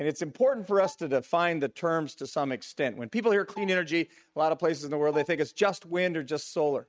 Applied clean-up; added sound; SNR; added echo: neural mask model RNNoise.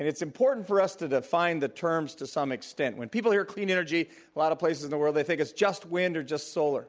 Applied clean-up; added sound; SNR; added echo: none; none; none; none.